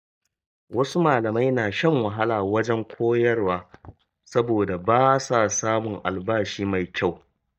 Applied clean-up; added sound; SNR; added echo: neural mask model DeepFilterNet 3.